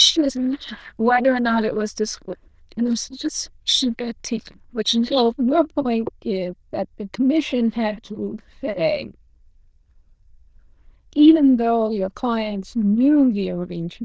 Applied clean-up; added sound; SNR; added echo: neural diffusion model UNIVERSE++.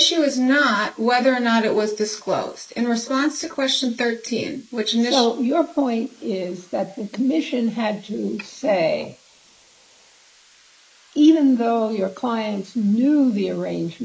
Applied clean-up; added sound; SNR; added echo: neural mask model Resemble Enhance denoiser.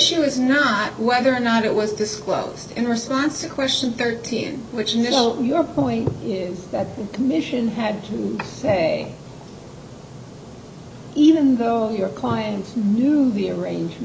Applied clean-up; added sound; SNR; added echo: none; none; none; none.